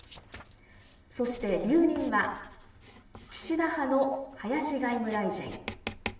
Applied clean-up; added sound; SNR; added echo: none; Writing; 17 dB; reverberation time 0.8 s.